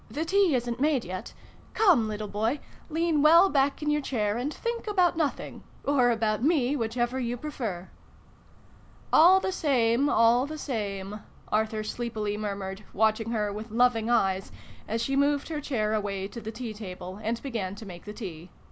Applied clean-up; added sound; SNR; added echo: none; Cricket; 19 dB; none.